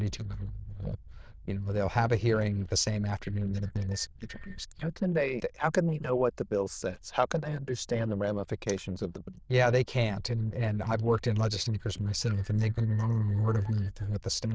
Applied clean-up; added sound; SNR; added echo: neural diffusion model UNIVERSE++.